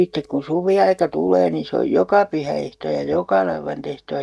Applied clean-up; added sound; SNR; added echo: neural mask model DeepFilterNet 3.